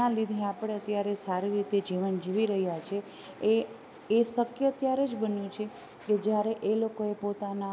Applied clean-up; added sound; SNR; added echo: none; none; none; none.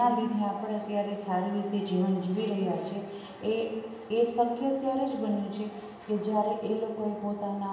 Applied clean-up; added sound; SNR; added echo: none; none; none; reverberation time 1.1 s.